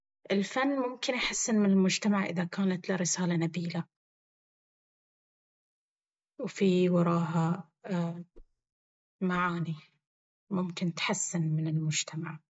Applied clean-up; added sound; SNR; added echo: neural mask model DeepFilterNet 3.